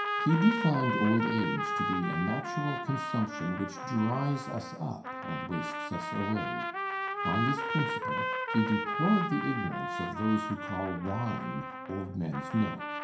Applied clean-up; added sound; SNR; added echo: none; Trumpet; 3 dB; reverberation time 0.5 s.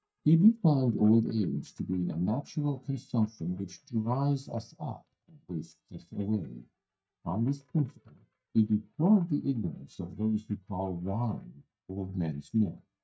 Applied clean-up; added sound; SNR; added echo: neural mask model DeepFilterNet 3.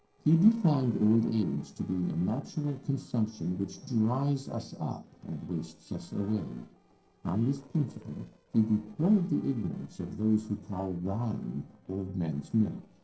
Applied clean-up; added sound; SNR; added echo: neural separator model SepFormer DNS4.